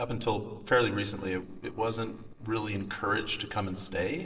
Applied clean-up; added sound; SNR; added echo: neural separator model SepFormer DNS4.